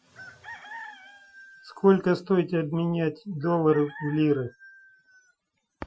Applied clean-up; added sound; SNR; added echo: classical method Wiener filter.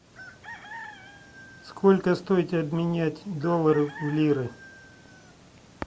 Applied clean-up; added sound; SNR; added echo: none; Chicken, rooster; 19 dB; none.